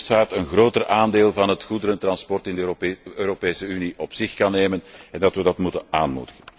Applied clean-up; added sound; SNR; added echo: none; none; none; none.